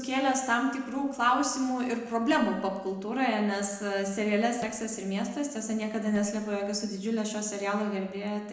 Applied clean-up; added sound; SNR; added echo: neural separator model SepFormer DNS4.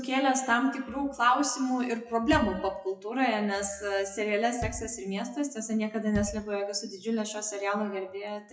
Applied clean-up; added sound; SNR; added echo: classical method WPE with log-MMSE.